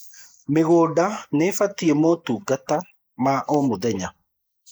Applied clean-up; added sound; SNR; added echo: neural mask model Resemble Enhance denoiser.